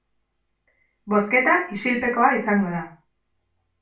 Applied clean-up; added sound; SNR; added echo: none; none; none; reverberation time 0.3 s.